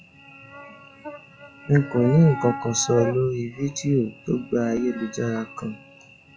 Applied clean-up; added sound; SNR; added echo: classical method log-MMSE.